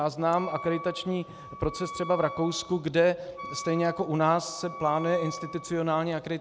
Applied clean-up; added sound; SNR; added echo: none; Wind instrument, woodwind instrument; 13 dB; none.